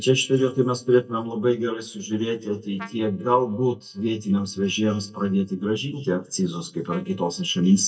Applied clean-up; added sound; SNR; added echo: neural mask model DeepFilterNet 3.